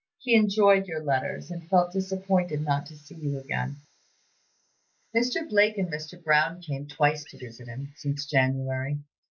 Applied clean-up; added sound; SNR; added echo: neural mask model Resemble Enhance denoiser.